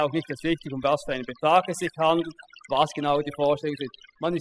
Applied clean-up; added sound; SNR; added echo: classical method spectral subtraction.